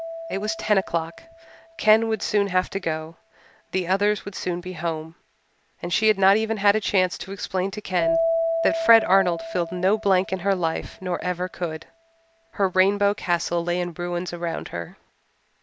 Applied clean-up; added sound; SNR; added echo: none; Keyboard (musical); 9 dB; none.